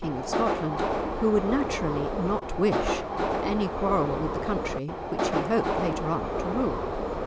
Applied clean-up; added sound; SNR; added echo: none; Subway, metro, underground; 0 dB; none.